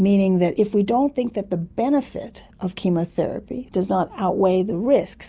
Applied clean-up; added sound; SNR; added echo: none; none; none; none.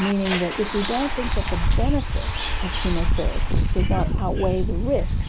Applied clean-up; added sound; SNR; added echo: none; Bus; -4 dB; none.